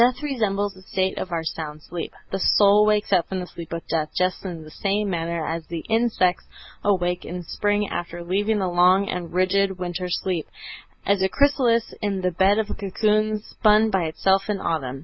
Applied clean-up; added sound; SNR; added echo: none; none; none; none.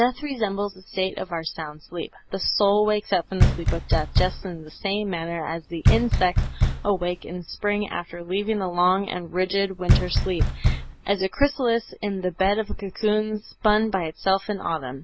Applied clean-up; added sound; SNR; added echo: none; Knock; -3 dB; none.